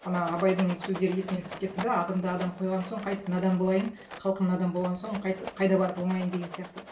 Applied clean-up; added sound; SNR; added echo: none; Rattle; 14 dB; reverberation time 0.3 s.